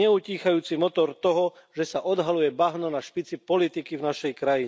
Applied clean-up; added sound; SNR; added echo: none; none; none; none.